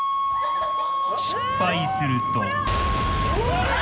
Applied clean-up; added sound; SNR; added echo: none; Bird; 13 dB; none.